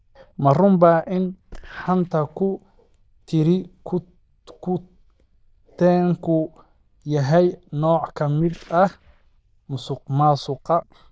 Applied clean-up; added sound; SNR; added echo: neural diffusion model UNIVERSE++.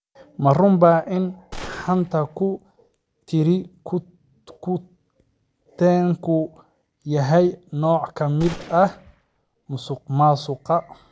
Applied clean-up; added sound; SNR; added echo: none; Gunshot, gunfire; 17 dB; none.